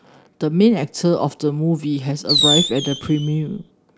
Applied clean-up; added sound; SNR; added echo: none; Fireworks; 1 dB; none.